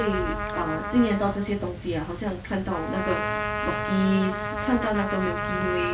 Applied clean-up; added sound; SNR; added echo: none; Trumpet; 4 dB; none.